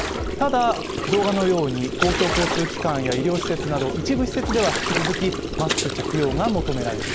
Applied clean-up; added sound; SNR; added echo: none; Gurgling; 3 dB; none.